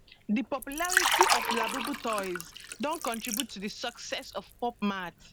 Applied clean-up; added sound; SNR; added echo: none; Liquid; -1 dB; none.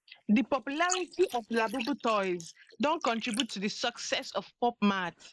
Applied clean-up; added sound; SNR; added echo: neural mask model Resemble Enhance denoiser.